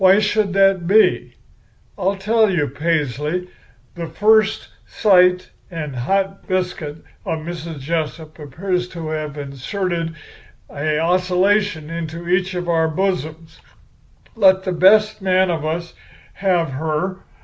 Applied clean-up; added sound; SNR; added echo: none; none; none; none.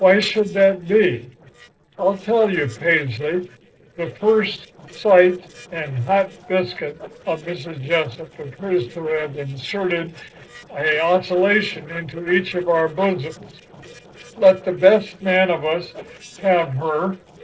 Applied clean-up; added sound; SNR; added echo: neural separator model SepFormer DNS4.